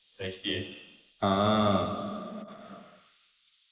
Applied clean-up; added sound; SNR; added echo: neural mask model Resemble Enhance denoiser.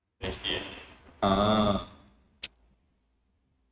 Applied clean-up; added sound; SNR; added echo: neural mask model RNNoise.